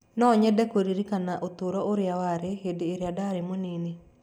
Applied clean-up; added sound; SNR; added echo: none; none; none; none.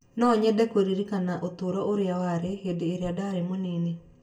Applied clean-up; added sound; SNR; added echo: none; none; none; reverberation time 0.2 s.